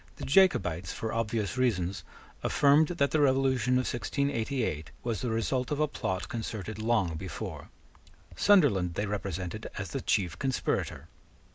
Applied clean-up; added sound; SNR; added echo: none; none; none; none.